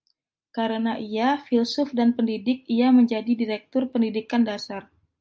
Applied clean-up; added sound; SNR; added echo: none; none; none; none.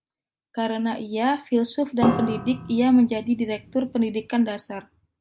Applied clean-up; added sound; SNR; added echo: none; Piano; 8 dB; none.